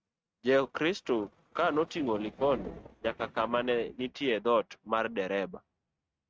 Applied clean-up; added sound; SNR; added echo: neural mask model RNNoise.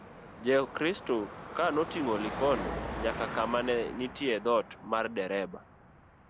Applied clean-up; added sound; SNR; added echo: none; Car passing by / Traffic noise, roadway noise / Engine; 9 dB; none.